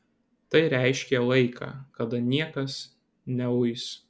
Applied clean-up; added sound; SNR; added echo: none; none; none; none.